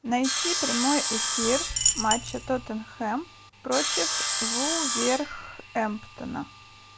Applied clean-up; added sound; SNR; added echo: none; Sawing + Coin (dropping); 0 dB; none.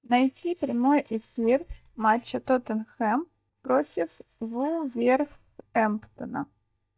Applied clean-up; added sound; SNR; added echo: neural mask model DeepFilterNet 3.